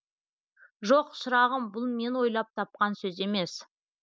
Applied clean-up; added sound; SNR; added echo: none; none; none; none.